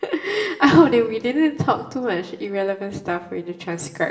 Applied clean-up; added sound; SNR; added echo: none; none; none; reverberation time 0.8 s.